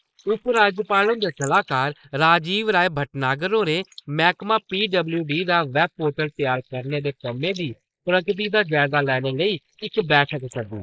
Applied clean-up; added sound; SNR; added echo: neural mask model Resemble Enhance denoiser.